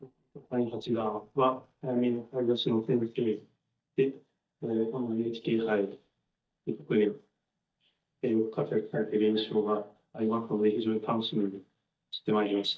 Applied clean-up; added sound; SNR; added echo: neural mask model DeepFilterNet 3.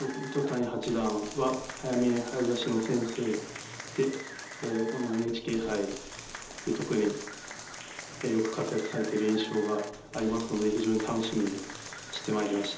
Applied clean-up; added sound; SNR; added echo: none; Applause; 12 dB; reverberation time 1.2 s.